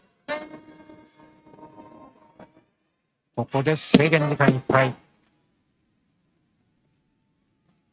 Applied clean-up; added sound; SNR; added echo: neural mask model RNNoise.